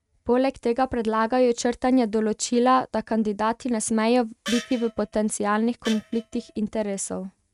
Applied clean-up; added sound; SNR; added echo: neural mask model RNNoise.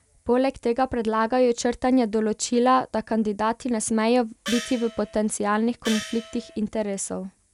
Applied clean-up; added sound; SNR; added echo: none; Gong; 11 dB; none.